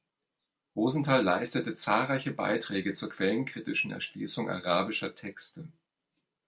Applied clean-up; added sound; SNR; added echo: none; none; none; none.